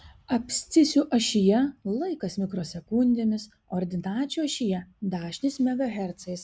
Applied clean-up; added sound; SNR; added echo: none; none; none; none.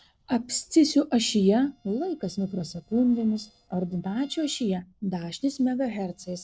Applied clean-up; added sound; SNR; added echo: neural separator model SepFormer DNS4.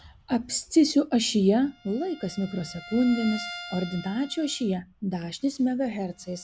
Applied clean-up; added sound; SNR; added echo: none; Bowed string instrument; 18 dB; none.